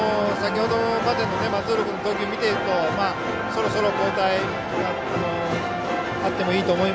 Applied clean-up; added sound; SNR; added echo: none; none; none; none.